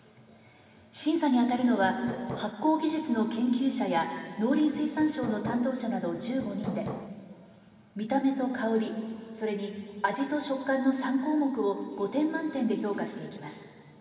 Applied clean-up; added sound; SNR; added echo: none; Hammer; 12 dB; reverberation time 2.5 s.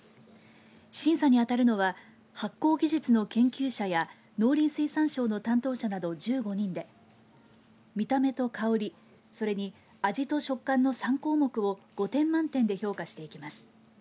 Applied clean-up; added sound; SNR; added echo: none; none; none; none.